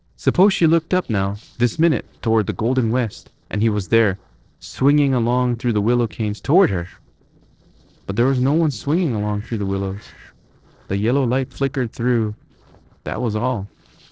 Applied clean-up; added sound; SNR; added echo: neural separator model SepFormer DNS4.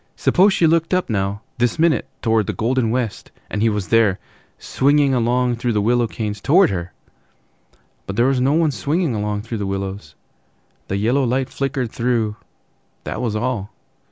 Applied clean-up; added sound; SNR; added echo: none; none; none; none.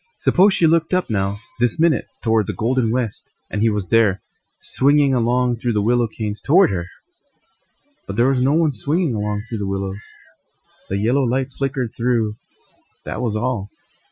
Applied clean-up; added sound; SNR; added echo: classical method Wiener filter.